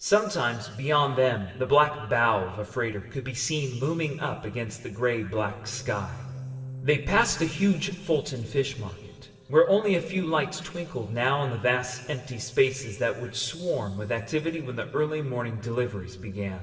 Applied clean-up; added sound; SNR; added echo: neural separator model SepFormer DNS4.